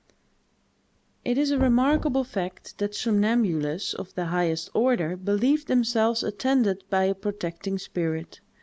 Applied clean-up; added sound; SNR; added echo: none; Knock; 14 dB; none.